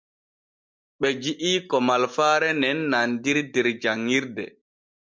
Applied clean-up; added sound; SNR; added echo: none; none; none; none.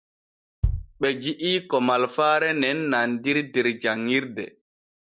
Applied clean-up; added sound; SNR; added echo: none; Bass drum; 7 dB; none.